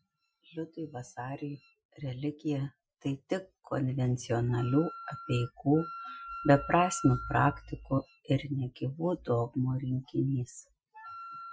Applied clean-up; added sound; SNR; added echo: classical method Wiener filter.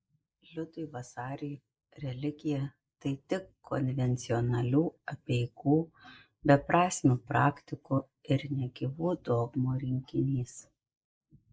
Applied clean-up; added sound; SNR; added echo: neural mask model Resemble Enhance denoiser.